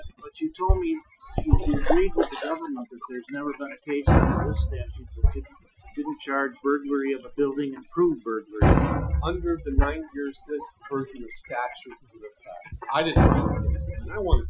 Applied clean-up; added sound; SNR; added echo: classical method Wiener filter.